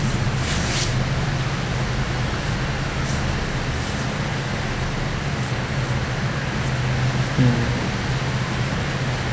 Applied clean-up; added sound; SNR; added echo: none; none; none; none.